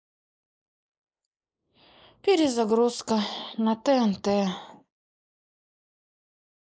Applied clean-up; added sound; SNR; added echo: neural mask model Resemble Enhance denoiser.